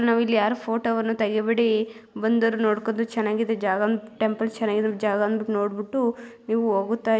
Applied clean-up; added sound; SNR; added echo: none; none; none; none.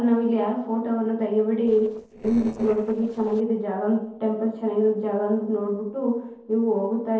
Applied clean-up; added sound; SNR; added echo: neural separator model SepFormer DNS4.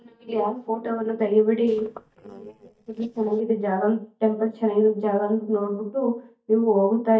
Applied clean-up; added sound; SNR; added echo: neural mask model DeepFilterNet 3.